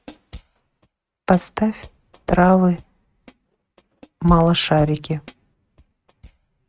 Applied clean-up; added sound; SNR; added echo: neural mask model RNNoise.